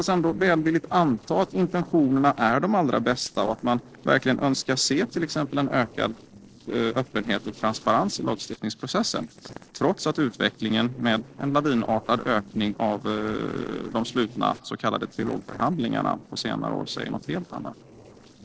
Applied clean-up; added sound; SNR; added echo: neural separator model SepFormer DNS4.